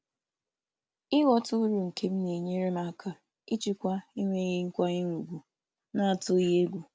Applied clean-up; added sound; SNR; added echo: none; none; none; none.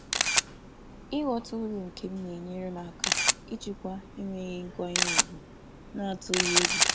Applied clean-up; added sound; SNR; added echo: none; Camera; -5 dB; none.